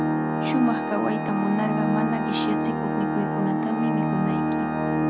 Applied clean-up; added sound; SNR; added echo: none; Organ; -4 dB; none.